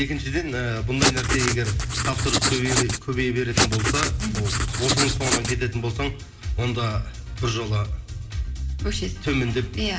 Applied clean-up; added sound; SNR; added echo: none; Writing; -1 dB; reverberation time 2.6 s.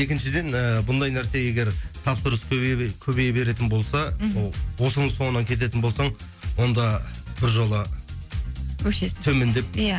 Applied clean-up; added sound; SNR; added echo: none; none; none; none.